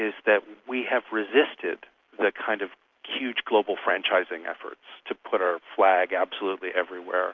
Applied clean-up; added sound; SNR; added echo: none; none; none; none.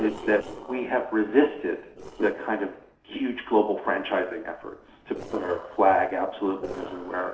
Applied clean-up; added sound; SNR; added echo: neural separator model SepFormer DNS4.